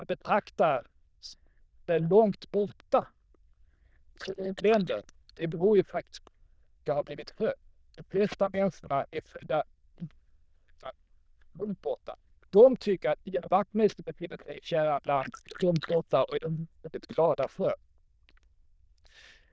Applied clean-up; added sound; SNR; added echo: neural diffusion model UNIVERSE++.